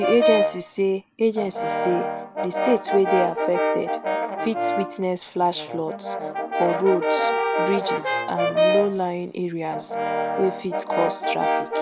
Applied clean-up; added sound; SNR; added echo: none; Brass instrument; 0 dB; none.